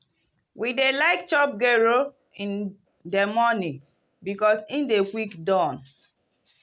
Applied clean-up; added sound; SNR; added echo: none; none; none; none.